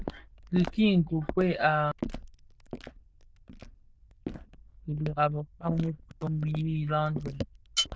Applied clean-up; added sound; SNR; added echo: neural diffusion model UNIVERSE++.